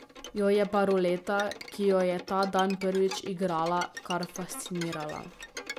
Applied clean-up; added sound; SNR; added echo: none; Bowed string instrument; 14 dB; none.